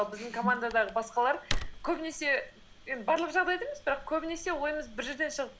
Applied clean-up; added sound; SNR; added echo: none; Tearing / Wood; 10 dB; none.